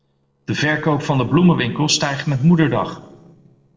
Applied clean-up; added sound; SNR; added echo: neural separator model SepFormer DNS4.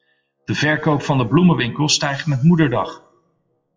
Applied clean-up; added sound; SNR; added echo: classical method WPE with log-MMSE.